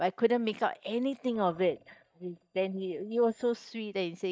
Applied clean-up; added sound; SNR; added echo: neural mask model DeepFilterNet 3.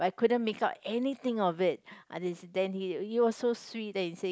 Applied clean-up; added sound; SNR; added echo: none; none; none; none.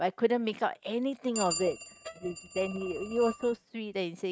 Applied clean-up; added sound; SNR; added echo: neural mask model RNNoise.